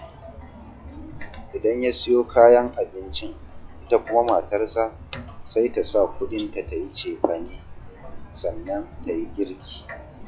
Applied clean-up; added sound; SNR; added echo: classical method log-MMSE.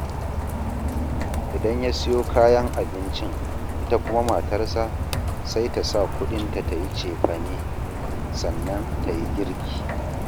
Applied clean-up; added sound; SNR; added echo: none; Rain; 0 dB; none.